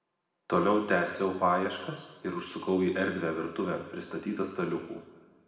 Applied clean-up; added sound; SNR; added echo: none; none; none; reverberation time 1.4 s.